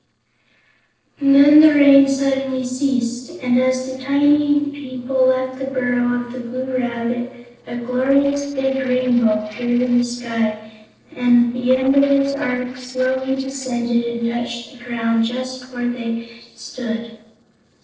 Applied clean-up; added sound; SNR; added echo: neural separator model SepFormer DNS4.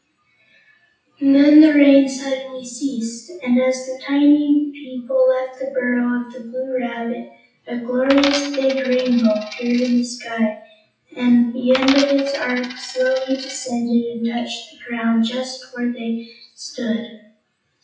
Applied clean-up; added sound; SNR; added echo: classical method WPE with log-MMSE.